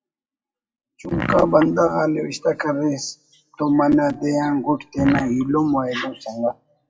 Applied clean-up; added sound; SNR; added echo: classical method WPE with log-MMSE.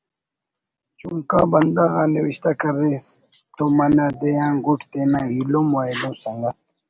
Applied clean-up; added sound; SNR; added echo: none; none; none; none.